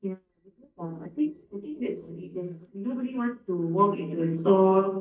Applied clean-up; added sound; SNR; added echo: neural mask model DeepFilterNet 3.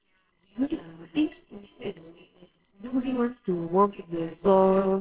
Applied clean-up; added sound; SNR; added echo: neural separator model SepFormer WHAMR!.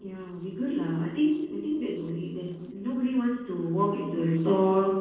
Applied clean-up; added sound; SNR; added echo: neural separator model SepFormer DNS4.